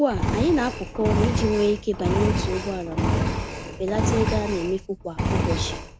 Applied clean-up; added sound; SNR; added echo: none; Engine; 0 dB; none.